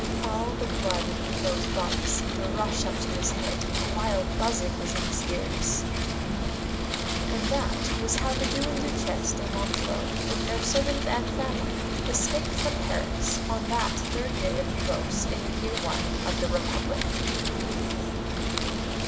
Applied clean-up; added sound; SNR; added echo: none; Wind; -5 dB; reverberation time 0.4 s.